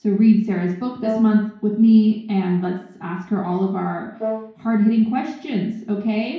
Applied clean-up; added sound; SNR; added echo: none; Brass instrument; 12 dB; reverberation time 0.6 s.